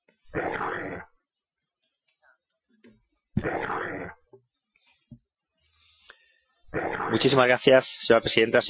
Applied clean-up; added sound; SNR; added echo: classical method Wiener filter.